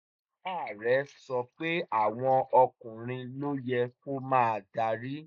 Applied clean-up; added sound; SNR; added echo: neural mask model Resemble Enhance denoiser.